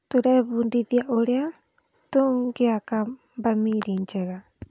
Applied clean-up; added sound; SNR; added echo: none; none; none; none.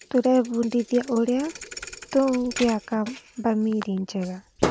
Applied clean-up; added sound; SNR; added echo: none; Thump, thud; 11 dB; none.